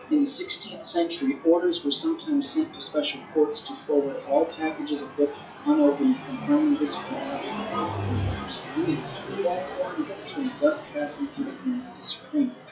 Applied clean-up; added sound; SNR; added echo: classical method WPE with log-MMSE.